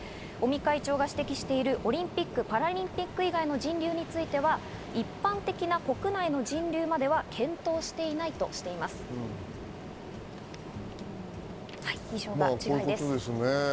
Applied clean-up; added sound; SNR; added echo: none; Ocean; 11 dB; none.